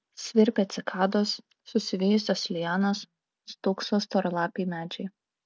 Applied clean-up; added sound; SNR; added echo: none; none; none; none.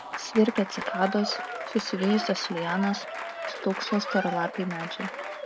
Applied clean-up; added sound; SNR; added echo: none; Applause / Crowd; 6 dB; none.